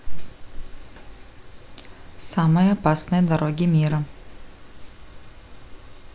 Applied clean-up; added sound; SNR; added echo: none; none; none; none.